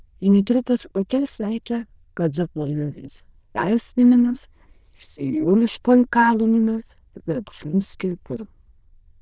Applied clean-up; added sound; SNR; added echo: neural diffusion model UNIVERSE++.